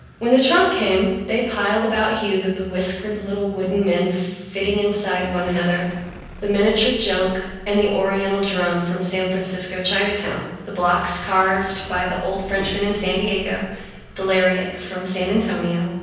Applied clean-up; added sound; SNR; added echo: none; Explosion; 18 dB; reverberation time 1.1 s.